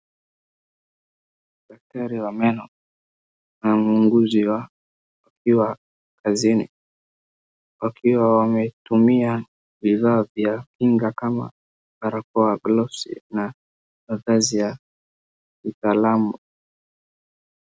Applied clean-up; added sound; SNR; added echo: none; none; none; none.